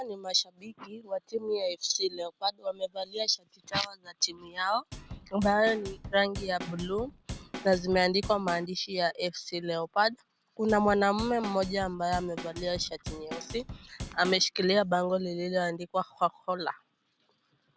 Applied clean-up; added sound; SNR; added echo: none; Drum / Drum kit; 11 dB; none.